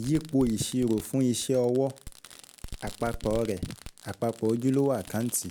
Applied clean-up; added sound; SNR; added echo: none; Fireworks; 16 dB; none.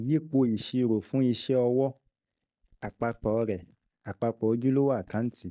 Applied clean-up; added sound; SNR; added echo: neural mask model DeepFilterNet 3.